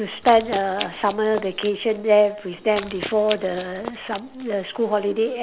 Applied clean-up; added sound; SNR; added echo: none; Run; 15 dB; none.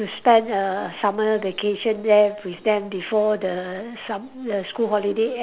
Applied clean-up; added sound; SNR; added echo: none; none; none; none.